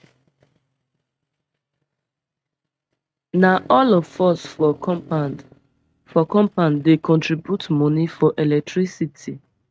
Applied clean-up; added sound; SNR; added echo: neural mask model RNNoise.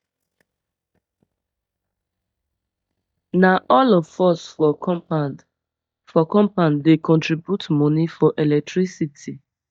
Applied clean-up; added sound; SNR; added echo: neural mask model DeepFilterNet 3.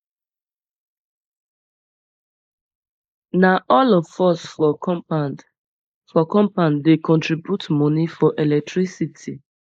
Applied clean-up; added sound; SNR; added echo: neural mask model Resemble Enhance denoiser.